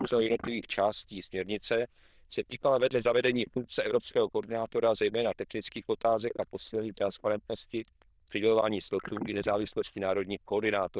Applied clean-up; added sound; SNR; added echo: neural diffusion model UNIVERSE++.